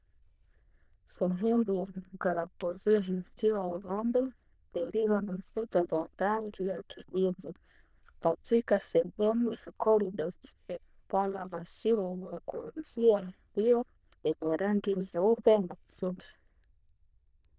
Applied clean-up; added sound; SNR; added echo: neural diffusion model UNIVERSE++.